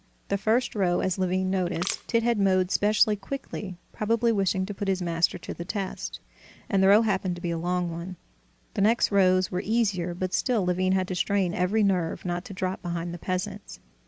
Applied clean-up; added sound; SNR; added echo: none; Crushing; 10 dB; none.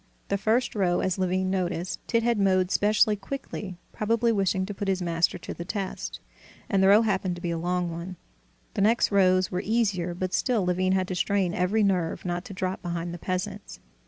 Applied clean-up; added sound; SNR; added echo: none; none; none; none.